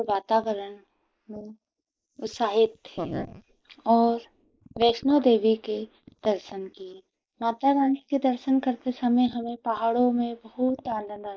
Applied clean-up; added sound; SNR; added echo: neural mask model Resemble Enhance denoiser.